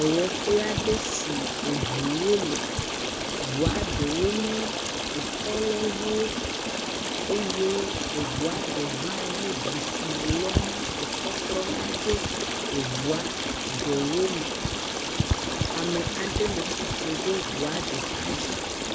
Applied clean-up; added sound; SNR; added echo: none; Stream; -1 dB; none.